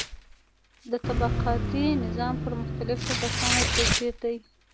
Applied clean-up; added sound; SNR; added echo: none; Tearing + Car; -3 dB; none.